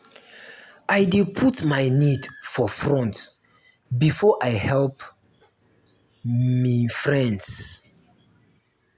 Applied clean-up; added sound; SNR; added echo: none; none; none; none.